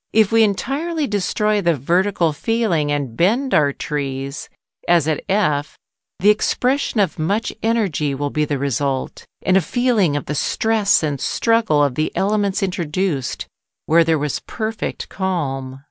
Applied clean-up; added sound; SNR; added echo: none; none; none; none.